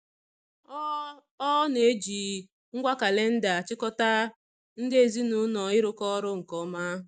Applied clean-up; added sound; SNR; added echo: none; none; none; none.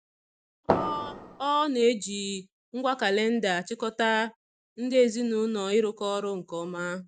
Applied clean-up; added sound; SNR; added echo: none; Fireworks; 2 dB; none.